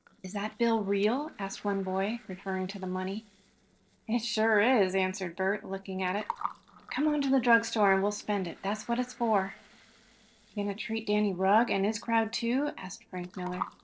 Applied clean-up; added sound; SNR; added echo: neural separator model SepFormer DNS4.